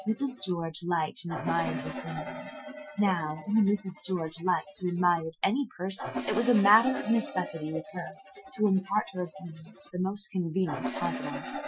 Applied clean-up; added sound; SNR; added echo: classical method Wiener filter.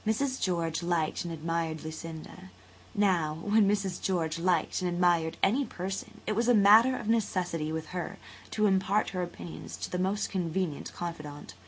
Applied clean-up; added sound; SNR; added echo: none; none; none; none.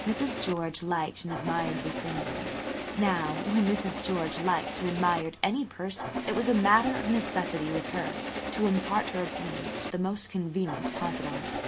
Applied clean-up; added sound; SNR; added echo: none; Engine starting; 5 dB; none.